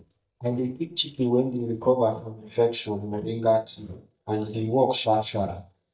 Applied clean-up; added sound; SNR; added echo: neural mask model DeepFilterNet 3.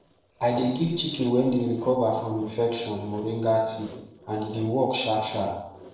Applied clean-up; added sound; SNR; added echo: neural separator model SepFormer DNS4.